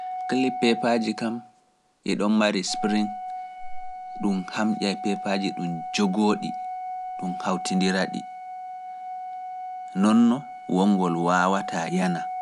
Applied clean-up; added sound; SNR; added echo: none; Organ; 9 dB; none.